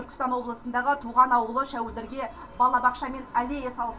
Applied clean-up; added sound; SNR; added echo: none; none; none; reverberation time 0.2 s.